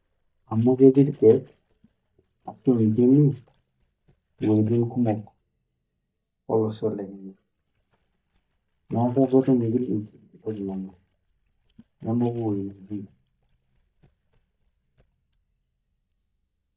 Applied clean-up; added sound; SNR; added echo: neural mask model DeepFilterNet 3.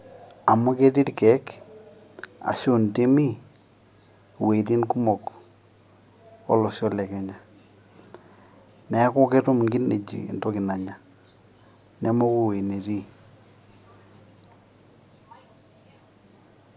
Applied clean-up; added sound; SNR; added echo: none; none; none; none.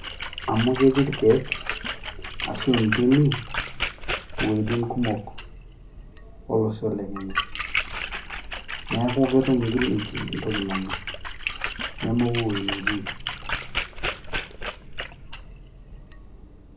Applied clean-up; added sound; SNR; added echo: none; Splash, splatter; 5 dB; reverberation time 0.4 s.